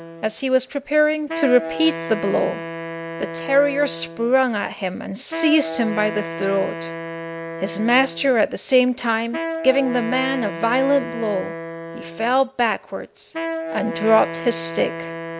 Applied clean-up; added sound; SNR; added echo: none; Wind instrument, woodwind instrument; 9 dB; none.